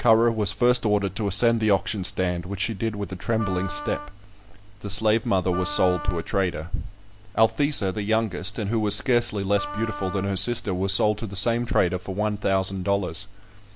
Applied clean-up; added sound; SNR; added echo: none; Wind instrument, woodwind instrument; 12 dB; none.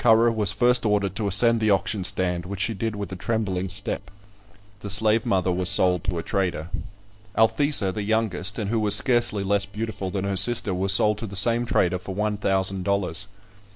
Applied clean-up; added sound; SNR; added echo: neural separator model SepFormer DNS4.